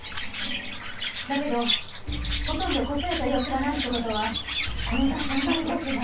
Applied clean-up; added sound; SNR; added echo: none; Chirp, tweet; 1 dB; reverberation time 0.2 s.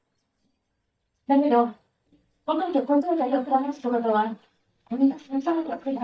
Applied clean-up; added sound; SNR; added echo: neural mask model DeepFilterNet 3.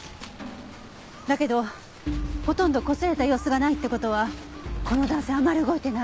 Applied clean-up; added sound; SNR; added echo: none; none; none; none.